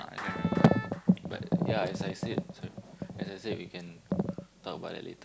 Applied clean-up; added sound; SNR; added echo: none; Wind instrument, woodwind instrument + Clapping; 16 dB; none.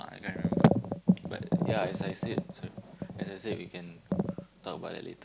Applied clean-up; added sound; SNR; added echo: none; none; none; none.